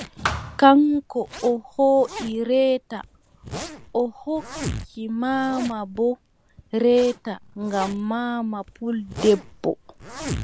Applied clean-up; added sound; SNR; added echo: none; Zipper (clothing) + Thump, thud; 13 dB; none.